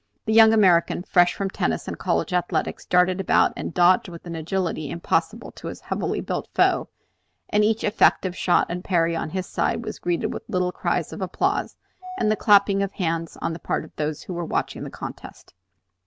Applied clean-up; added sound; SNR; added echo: none; none; none; none.